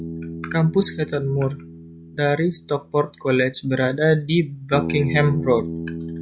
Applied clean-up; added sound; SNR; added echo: none; Bass guitar; 10 dB; none.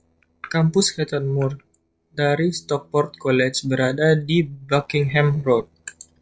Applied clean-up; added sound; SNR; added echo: neural separator model SepFormer DNS4.